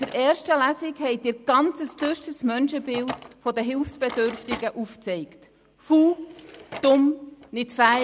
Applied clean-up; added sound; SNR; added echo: none; Drawer open or close; 18 dB; none.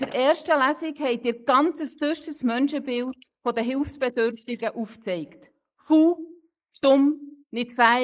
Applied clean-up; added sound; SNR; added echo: neural mask model Resemble Enhance denoiser.